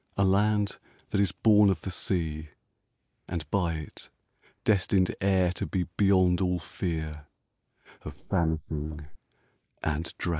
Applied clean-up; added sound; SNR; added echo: neural mask model Resemble Enhance denoiser.